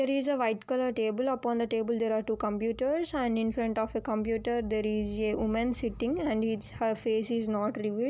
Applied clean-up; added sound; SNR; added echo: none; none; none; none.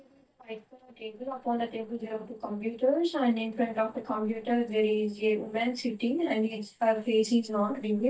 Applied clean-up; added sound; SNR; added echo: neural mask model DeepFilterNet 3.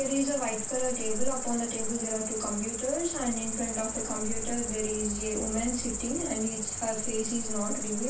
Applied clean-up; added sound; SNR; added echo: none; Cricket; 0 dB; reverberation time 0.3 s.